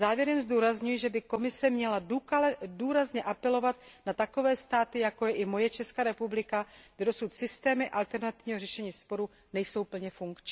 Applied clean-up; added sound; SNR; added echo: none; none; none; none.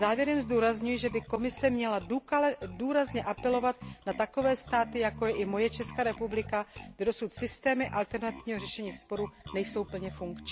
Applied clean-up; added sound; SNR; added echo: none; Bass guitar; 15 dB; none.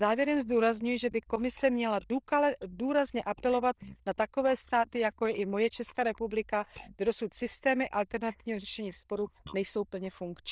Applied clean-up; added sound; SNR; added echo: neural diffusion model UNIVERSE++.